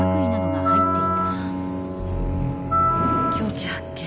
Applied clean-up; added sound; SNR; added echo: none; Wind instrument, woodwind instrument + Piano; -5 dB; none.